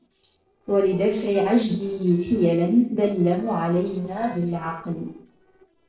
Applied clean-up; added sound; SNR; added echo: neural separator model SepFormer DNS4.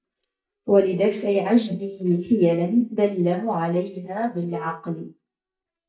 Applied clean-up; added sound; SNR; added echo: neural mask model DeepFilterNet 3.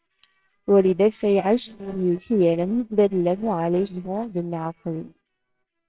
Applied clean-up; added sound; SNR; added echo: neural separator model SepFormer WHAMR!.